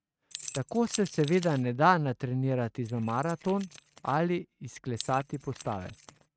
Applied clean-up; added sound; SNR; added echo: neural mask model RNNoise.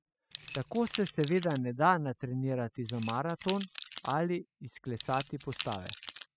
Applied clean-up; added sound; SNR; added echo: classical method spectral subtraction.